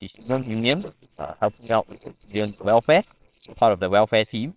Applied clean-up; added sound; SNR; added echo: neural separator model SepFormer WHAMR!.